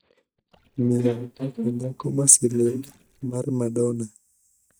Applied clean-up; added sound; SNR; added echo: neural mask model DeepFilterNet 3.